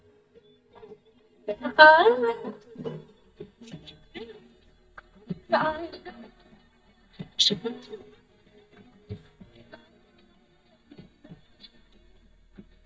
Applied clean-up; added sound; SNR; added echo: neural mask model DeepFilterNet 3.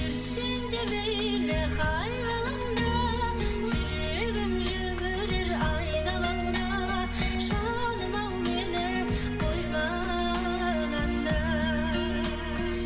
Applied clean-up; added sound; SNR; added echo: none; Bird; 14 dB; reverberation time 2.0 s.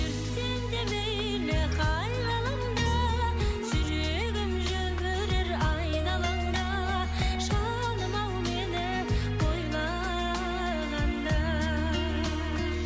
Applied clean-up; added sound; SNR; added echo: none; none; none; none.